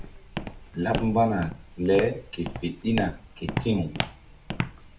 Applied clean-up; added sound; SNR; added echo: none; Walk, footsteps; 7 dB; none.